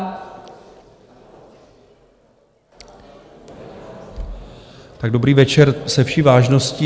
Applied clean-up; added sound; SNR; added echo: none; none; none; none.